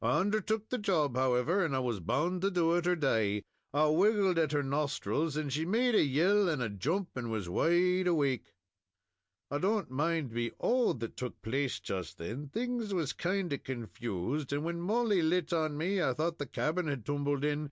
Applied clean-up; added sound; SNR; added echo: none; none; none; none.